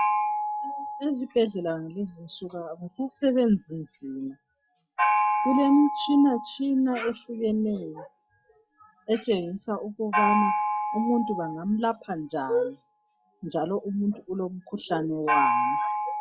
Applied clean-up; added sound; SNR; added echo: classical method log-MMSE.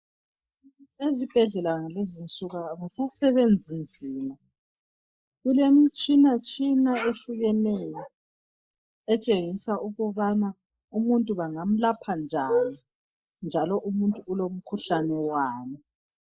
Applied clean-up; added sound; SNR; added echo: neural mask model Resemble Enhance denoiser.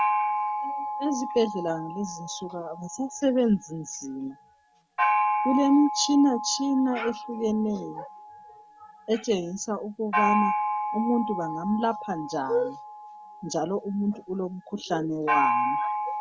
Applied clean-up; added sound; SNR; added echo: none; Gong; 3 dB; none.